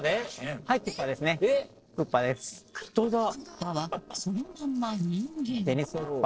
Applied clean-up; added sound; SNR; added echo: neural separator model SepFormer DNS4.